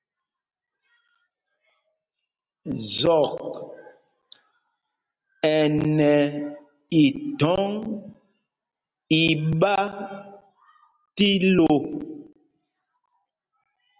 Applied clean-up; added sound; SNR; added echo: none; none; none; none.